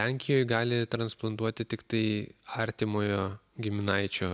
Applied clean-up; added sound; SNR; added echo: none; none; none; none.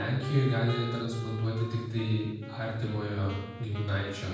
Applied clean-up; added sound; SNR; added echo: none; Wind instrument, woodwind instrument; 14 dB; reverberation time 1.2 s.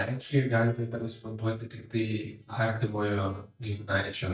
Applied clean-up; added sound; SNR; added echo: neural mask model DeepFilterNet 3.